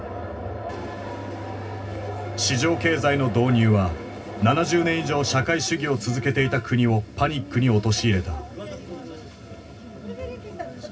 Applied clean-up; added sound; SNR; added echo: none; none; none; reverberation time 0.4 s.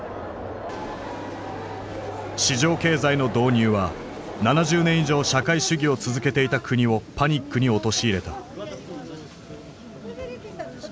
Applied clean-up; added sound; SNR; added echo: none; none; none; none.